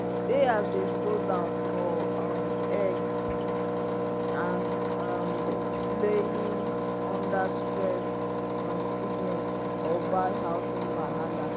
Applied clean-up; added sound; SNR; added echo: none; Engine; -4 dB; none.